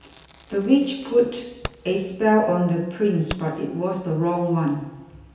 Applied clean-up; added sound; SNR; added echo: none; Fireworks; 19 dB; reverberation time 0.9 s.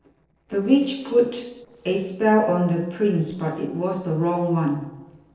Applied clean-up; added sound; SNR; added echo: neural separator model SepFormer DNS4.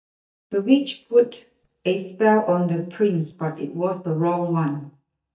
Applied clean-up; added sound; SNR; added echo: neural mask model DeepFilterNet 3.